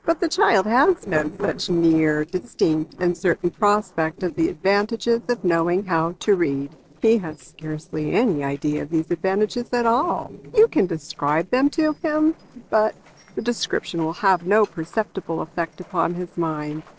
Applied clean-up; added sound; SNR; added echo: neural separator model SepFormer DNS4.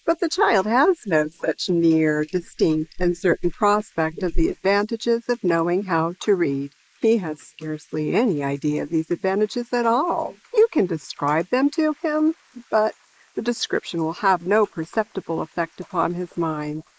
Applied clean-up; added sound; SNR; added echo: neural mask model Resemble Enhance denoiser.